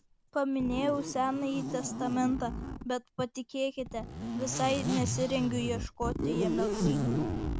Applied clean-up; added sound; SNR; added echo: none; Zipper (clothing); 2 dB; none.